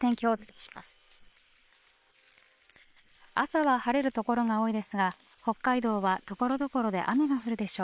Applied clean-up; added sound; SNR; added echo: neural separator model SepFormer WHAM!.